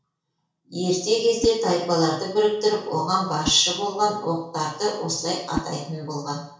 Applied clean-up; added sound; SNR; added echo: none; Whoosh, swoosh, swish; 15 dB; reverberation time 0.6 s.